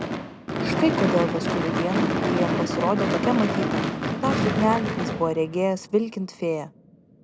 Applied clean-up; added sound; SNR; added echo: none; Gunshot, gunfire / Fireworks; 0 dB; none.